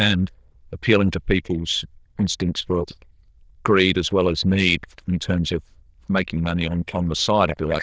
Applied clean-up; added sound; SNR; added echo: neural diffusion model UNIVERSE++.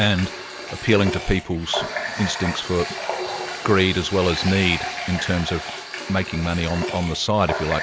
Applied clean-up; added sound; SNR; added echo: none; Water tap, faucet; 7 dB; none.